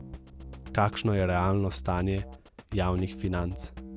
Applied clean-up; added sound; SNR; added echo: none; Drum kit; 12 dB; none.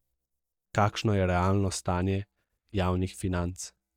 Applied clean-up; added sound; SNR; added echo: neural mask model DeepFilterNet 3.